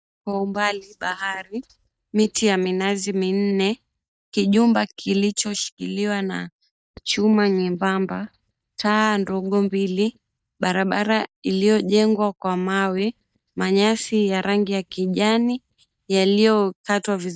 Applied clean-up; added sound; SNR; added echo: neural mask model DeepFilterNet 3.